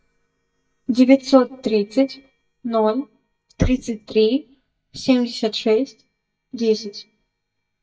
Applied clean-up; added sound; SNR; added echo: neural mask model DeepFilterNet 3.